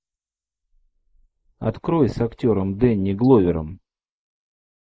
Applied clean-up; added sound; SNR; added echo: neural mask model Resemble Enhance denoiser.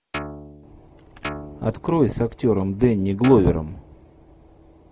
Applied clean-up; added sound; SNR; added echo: none; Guitar; 13 dB; none.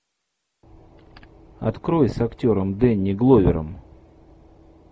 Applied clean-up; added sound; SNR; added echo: none; none; none; none.